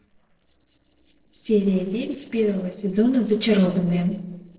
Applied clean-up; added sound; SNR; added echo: neural separator model SepFormer DNS4.